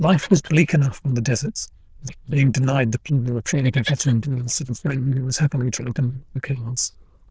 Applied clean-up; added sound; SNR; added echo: neural diffusion model UNIVERSE++.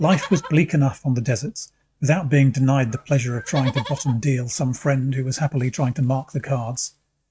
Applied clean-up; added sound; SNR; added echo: neural mask model RNNoise.